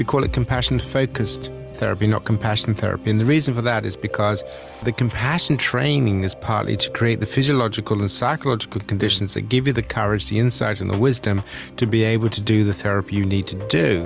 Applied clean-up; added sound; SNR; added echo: none; none; none; none.